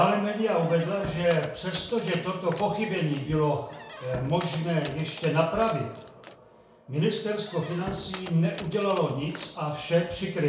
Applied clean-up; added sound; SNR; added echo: none; Squeak; 15 dB; reverberation time 0.6 s.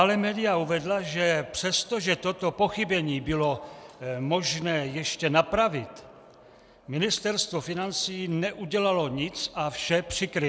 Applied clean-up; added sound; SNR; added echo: none; none; none; none.